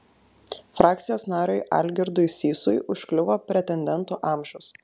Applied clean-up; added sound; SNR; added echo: none; none; none; none.